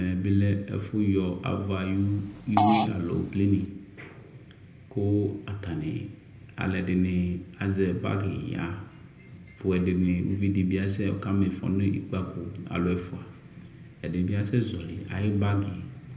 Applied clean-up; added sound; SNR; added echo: none; Fart; 2 dB; reverberation time 0.7 s.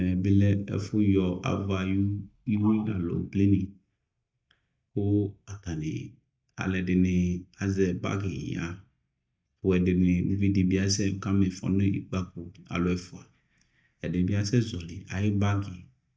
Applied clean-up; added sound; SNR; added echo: neural mask model DeepFilterNet 3.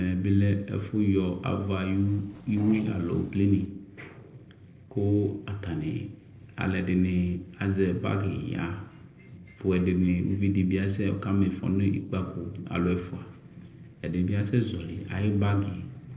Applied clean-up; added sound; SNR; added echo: neural separator model SepFormer DNS4.